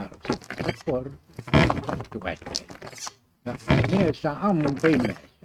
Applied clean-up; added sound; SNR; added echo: neural mask model RNNoise.